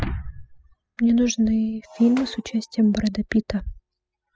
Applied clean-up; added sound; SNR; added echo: classical method spectral subtraction.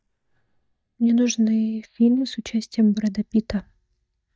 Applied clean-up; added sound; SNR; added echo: neural mask model DeepFilterNet 3.